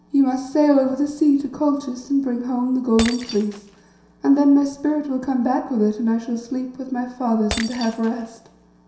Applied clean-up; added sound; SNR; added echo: none; Shatter; 18 dB; reverberation time 0.7 s.